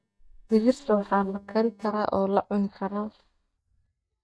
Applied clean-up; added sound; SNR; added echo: neural mask model DeepFilterNet 3.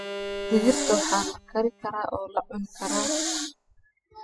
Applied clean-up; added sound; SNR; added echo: classical method spectral subtraction.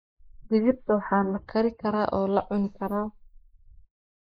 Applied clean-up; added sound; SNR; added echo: neural mask model Resemble Enhance denoiser.